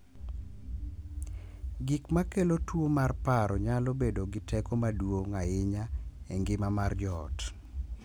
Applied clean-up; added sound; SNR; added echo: none; none; none; none.